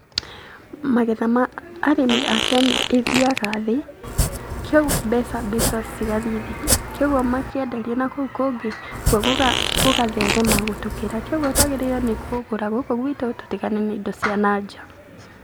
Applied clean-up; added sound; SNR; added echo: none; Domestic sounds, home sounds + Fart; 2 dB; none.